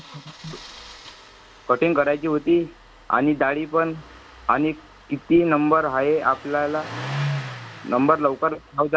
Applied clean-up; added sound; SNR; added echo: none; Engine starting; 14 dB; none.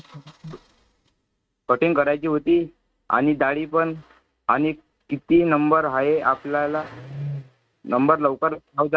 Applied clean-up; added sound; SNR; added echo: neural mask model RNNoise.